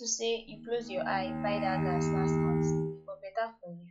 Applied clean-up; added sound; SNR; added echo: classical method log-MMSE.